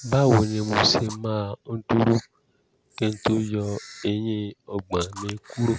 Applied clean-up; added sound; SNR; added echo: none; Camera; 19 dB; none.